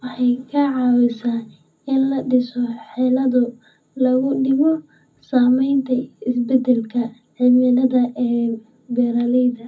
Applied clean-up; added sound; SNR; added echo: none; none; none; reverberation time 0.4 s.